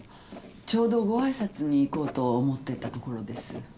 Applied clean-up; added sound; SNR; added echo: none; Writing; 17 dB; none.